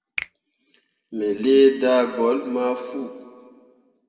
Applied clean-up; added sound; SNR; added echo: none; Finger snapping; 18 dB; reverberation time 1.8 s.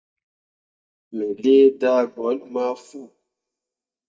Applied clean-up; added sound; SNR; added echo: neural mask model DeepFilterNet 3.